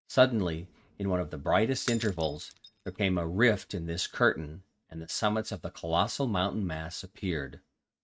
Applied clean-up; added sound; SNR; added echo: neural mask model RNNoise.